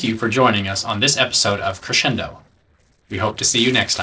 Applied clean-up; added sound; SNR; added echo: neural separator model SepFormer DNS4.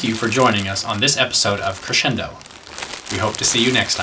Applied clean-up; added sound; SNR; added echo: none; Crumpling, crinkling; 13 dB; none.